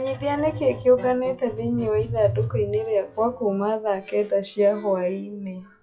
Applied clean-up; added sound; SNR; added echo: classical method log-MMSE.